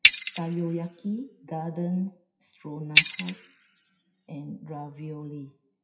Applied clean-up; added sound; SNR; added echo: classical method WPE with log-MMSE.